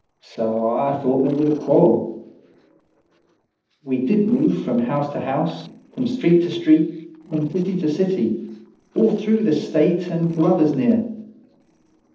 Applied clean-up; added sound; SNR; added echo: neural separator model SepFormer DNS4.